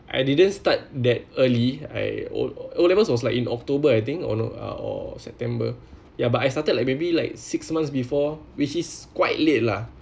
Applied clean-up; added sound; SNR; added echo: none; none; none; none.